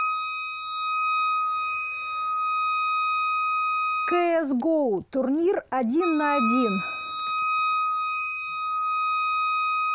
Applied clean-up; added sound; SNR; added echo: none; Wind instrument, woodwind instrument; -2 dB; none.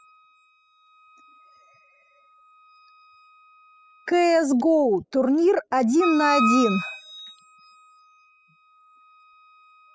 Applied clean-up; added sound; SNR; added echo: classical method spectral subtraction.